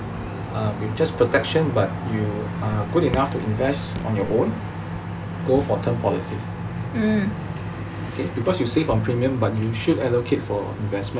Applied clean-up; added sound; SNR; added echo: none; Raindrop / Drip; 11 dB; none.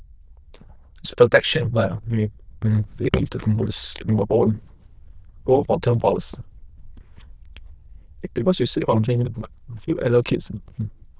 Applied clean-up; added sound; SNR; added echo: neural diffusion model UNIVERSE++.